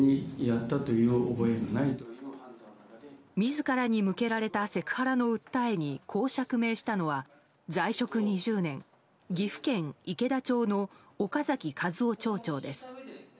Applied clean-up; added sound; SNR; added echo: none; none; none; none.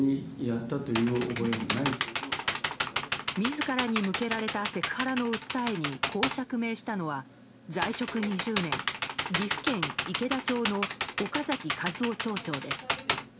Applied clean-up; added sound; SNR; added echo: none; Computer keyboard; 2 dB; none.